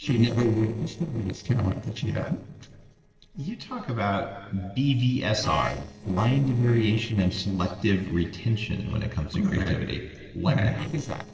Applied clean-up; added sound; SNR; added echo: neural separator model SepFormer DNS4.